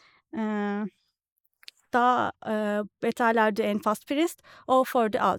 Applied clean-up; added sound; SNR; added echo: neural mask model Resemble Enhance denoiser.